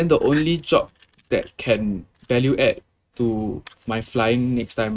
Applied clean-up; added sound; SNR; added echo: neural mask model RNNoise.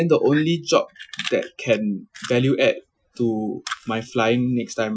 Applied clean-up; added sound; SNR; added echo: classical method Wiener filter.